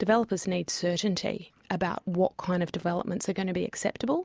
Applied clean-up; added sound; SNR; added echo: none; none; none; none.